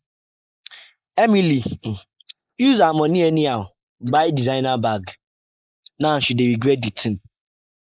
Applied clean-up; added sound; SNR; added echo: neural mask model Resemble Enhance denoiser.